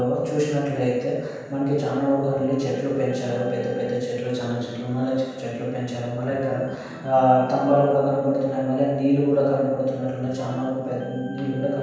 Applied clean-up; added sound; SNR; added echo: none; Organ; 18 dB; reverberation time 1.2 s.